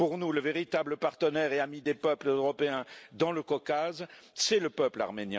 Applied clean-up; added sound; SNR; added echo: none; none; none; none.